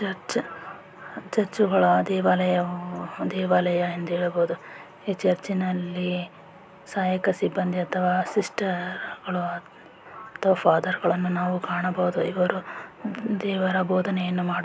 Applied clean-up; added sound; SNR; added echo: none; none; none; none.